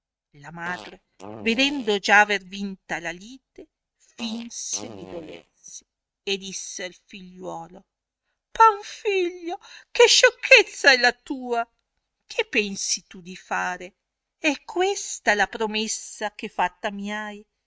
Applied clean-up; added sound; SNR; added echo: neural mask model RNNoise.